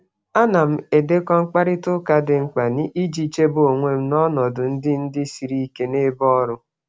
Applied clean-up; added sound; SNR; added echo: none; none; none; none.